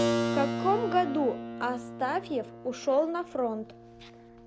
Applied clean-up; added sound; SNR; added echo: none; Keyboard (musical); 4 dB; none.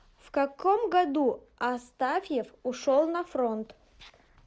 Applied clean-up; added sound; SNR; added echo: none; none; none; none.